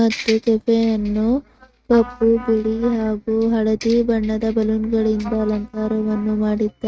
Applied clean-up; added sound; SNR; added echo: neural mask model RNNoise.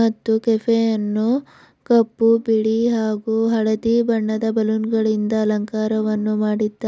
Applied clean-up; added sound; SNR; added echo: none; none; none; none.